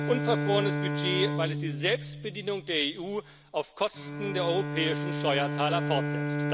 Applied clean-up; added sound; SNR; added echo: none; Bowed string instrument; 2 dB; none.